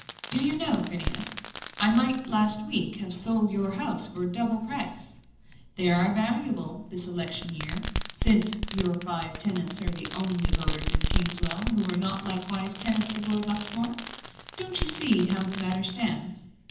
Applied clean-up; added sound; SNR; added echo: none; Fireworks; 5 dB; reverberation time 0.8 s.